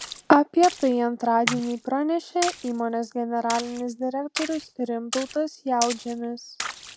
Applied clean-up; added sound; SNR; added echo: none; Splash, splatter; 11 dB; none.